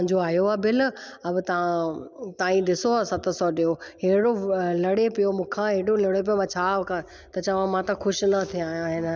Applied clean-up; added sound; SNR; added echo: none; none; none; none.